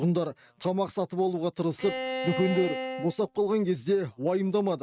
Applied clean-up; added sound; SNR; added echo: neural mask model RNNoise.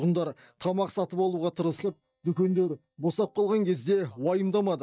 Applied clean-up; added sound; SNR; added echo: neural mask model DeepFilterNet 3.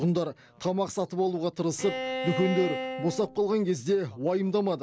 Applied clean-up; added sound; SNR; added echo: none; Bowed string instrument; 6 dB; none.